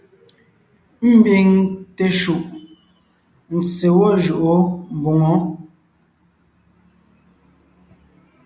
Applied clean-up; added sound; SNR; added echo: none; none; none; none.